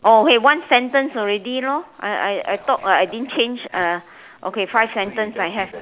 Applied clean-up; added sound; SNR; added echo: none; none; none; none.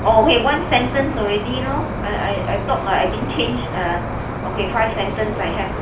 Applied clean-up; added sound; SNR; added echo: none; Cricket; 4 dB; reverberation time 0.4 s.